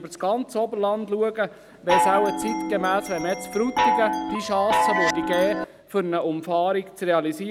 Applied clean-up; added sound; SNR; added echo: none; Chime; -1 dB; none.